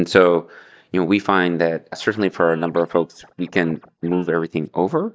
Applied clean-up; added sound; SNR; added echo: neural mask model DeepFilterNet 3.